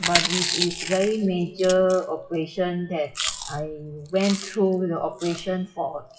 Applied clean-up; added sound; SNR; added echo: classical method WPE with log-MMSE.